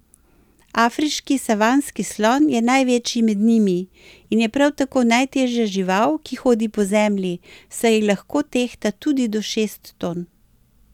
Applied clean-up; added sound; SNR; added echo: none; none; none; none.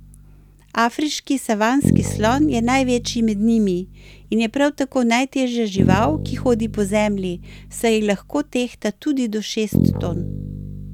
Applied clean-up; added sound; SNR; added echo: none; Bass guitar; 6 dB; none.